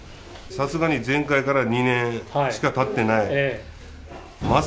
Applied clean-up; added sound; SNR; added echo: none; none; none; none.